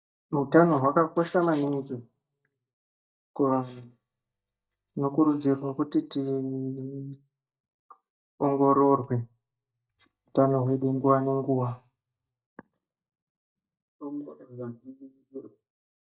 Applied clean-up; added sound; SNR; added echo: neural mask model DeepFilterNet 3.